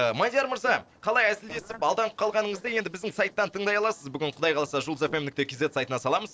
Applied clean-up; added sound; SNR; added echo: neural separator model SepFormer DNS4.